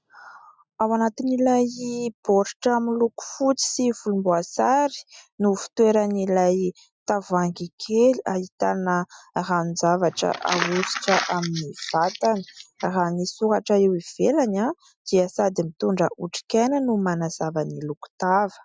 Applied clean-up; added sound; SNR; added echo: classical method Wiener filter.